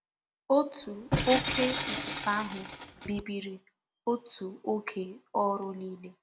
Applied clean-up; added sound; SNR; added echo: none; Tools; -3 dB; none.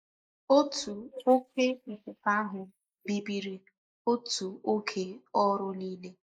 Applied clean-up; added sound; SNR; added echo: neural mask model Resemble Enhance denoiser.